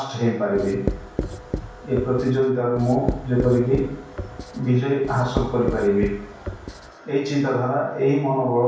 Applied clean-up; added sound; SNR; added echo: none; Writing; 8 dB; reverberation time 0.7 s.